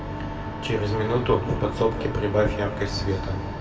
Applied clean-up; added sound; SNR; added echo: none; Wind instrument, woodwind instrument; 17 dB; reverberation time 1.9 s.